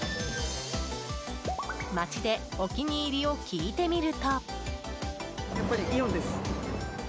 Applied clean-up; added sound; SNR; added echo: none; none; none; none.